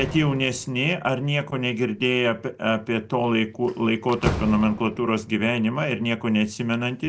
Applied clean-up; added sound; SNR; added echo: none; Slam; 13 dB; none.